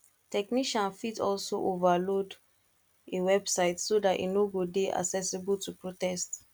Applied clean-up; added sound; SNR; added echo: none; none; none; none.